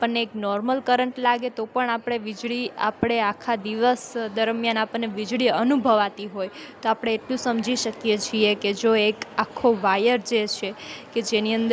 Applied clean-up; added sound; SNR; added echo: none; none; none; none.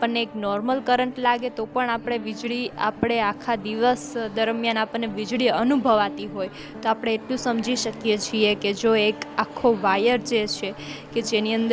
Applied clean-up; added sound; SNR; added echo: none; Guitar; 16 dB; none.